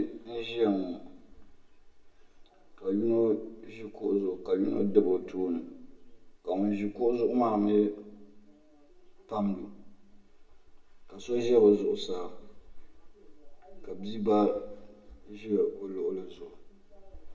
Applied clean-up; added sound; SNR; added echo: none; none; none; reverberation time 0.7 s.